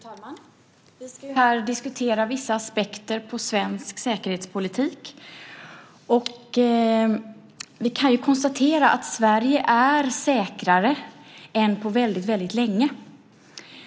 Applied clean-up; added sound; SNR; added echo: none; none; none; none.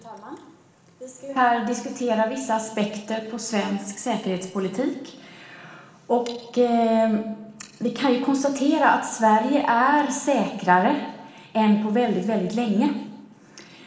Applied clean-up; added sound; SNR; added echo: none; none; none; reverberation time 1.0 s.